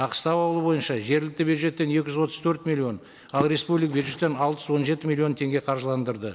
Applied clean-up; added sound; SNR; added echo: neural mask model Resemble Enhance denoiser.